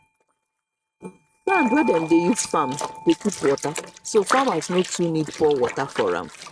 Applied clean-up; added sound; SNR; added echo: neural mask model RNNoise.